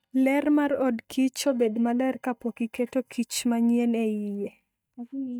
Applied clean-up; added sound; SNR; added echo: neural mask model DeepFilterNet 3.